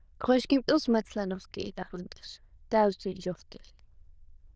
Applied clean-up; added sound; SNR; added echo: neural diffusion model UNIVERSE++.